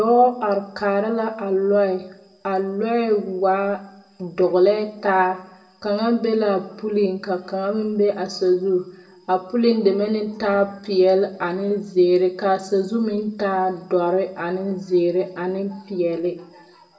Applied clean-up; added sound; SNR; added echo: none; none; none; reverberation time 0.5 s.